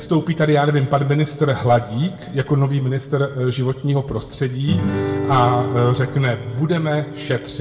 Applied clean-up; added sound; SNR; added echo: none; Guitar; 9 dB; reverberation time 1.2 s.